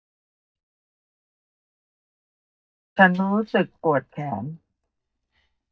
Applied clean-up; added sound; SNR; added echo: neural mask model DeepFilterNet 3.